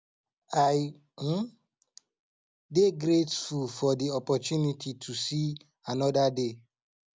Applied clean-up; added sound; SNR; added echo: none; none; none; none.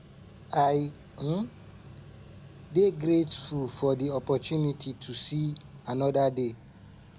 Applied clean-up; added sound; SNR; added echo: none; Mechanical fan; 19 dB; none.